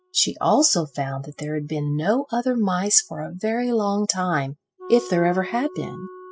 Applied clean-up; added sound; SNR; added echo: classical method spectral subtraction.